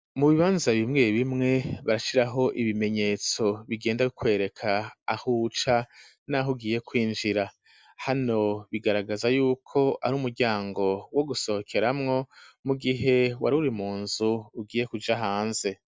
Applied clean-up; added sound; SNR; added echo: none; none; none; none.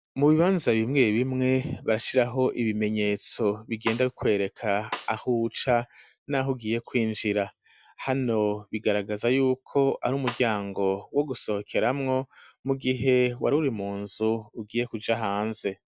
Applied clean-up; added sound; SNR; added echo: none; Snare drum; 12 dB; none.